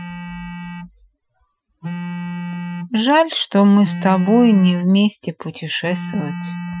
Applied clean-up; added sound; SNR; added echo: classical method Wiener filter.